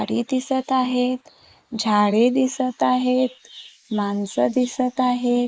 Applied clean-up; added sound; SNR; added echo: neural mask model Resemble Enhance denoiser.